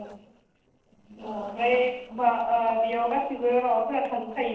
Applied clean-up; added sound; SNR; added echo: neural separator model SepFormer DNS4.